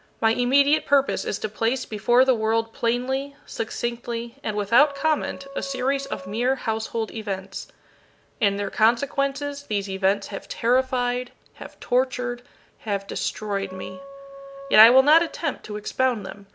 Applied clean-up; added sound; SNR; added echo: none; Wind instrument, woodwind instrument; 15 dB; none.